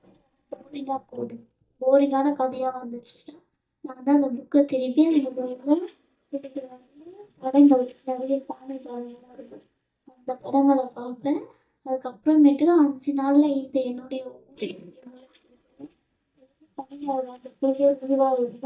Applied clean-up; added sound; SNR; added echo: neural mask model DeepFilterNet 3.